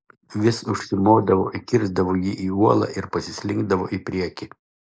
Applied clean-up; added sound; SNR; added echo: neural mask model Resemble Enhance denoiser.